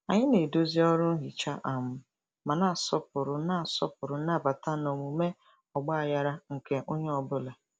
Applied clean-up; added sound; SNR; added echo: none; none; none; none.